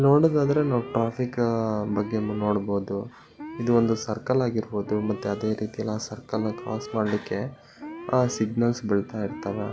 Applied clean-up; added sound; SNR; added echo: none; Alarm; 16 dB; none.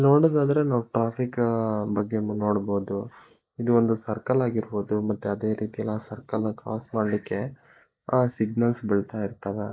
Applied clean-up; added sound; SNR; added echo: neural mask model Resemble Enhance denoiser.